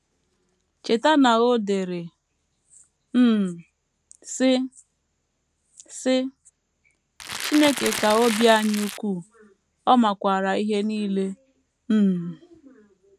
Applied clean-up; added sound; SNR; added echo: none; Crackle; 7 dB; none.